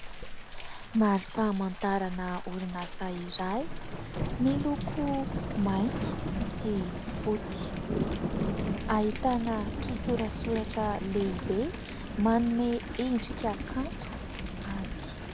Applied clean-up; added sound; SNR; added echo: none; Thunder / Rain; 3 dB; none.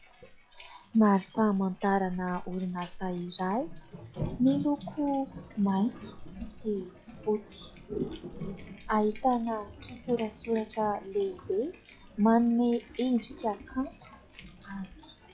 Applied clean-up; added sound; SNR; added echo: classical method log-MMSE.